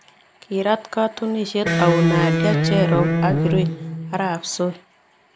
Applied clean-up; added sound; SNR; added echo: none; Electric guitar; -3 dB; none.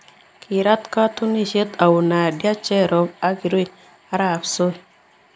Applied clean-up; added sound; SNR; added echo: none; none; none; none.